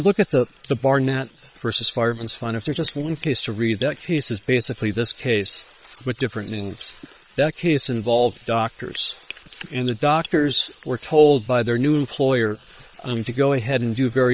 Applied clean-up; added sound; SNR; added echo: neural separator model SepFormer WHAM!.